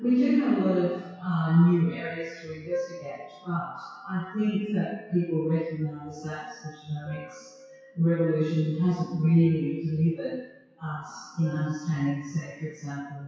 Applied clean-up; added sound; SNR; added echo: classical method WPE with log-MMSE.